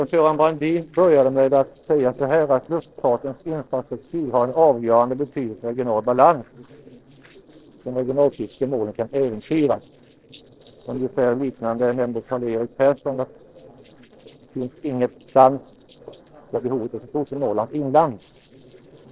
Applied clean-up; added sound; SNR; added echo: neural separator model SepFormer DNS4.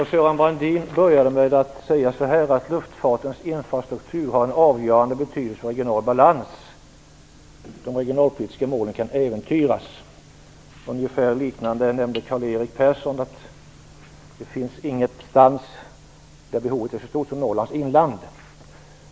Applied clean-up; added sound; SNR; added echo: none; none; none; none.